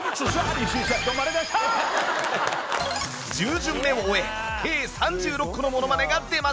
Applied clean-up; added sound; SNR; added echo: none; none; none; none.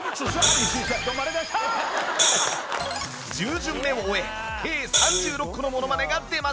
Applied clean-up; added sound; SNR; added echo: none; Hi-hat; -3 dB; none.